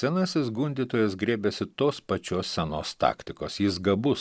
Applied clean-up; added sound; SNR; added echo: none; none; none; none.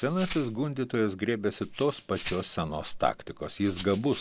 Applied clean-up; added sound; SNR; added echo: none; Rattle (instrument); 0 dB; none.